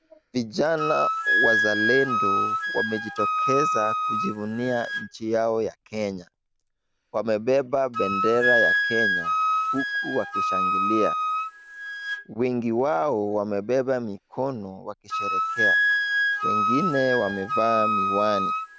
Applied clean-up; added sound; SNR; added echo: none; Wind instrument, woodwind instrument; -1 dB; none.